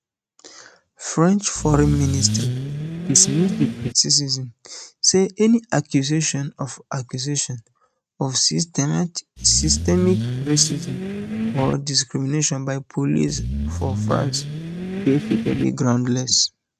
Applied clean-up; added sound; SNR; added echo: neural mask model RNNoise.